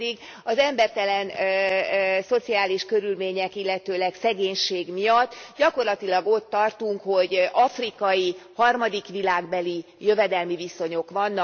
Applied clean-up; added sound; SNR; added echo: none; none; none; none.